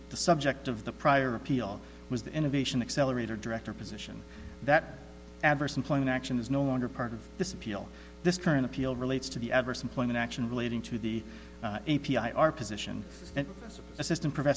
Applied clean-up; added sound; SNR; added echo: none; none; none; none.